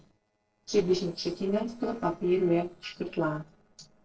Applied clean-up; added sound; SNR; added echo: neural separator model SepFormer DNS4.